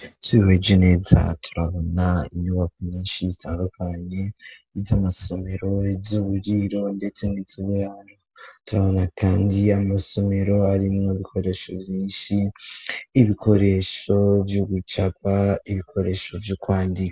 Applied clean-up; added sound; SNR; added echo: none; none; none; none.